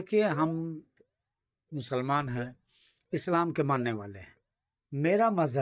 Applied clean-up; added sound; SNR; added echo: neural mask model DeepFilterNet 3.